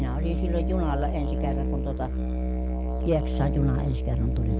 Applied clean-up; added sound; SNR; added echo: none; Musical instrument; -3 dB; none.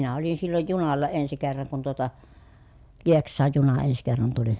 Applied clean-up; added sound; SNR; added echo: none; none; none; none.